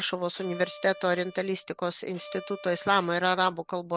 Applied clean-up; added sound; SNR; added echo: none; Bowed string instrument; 18 dB; none.